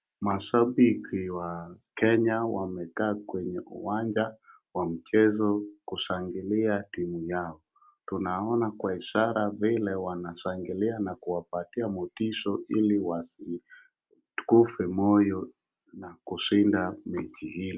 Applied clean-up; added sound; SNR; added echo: none; none; none; none.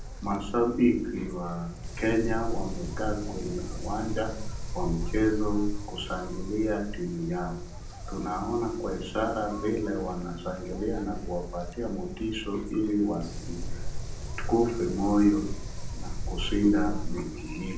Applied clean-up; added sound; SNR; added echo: none; Wind; 4 dB; reverberation time 0.6 s.